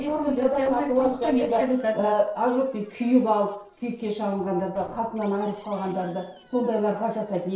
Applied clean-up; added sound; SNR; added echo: neural separator model SepFormer DNS4.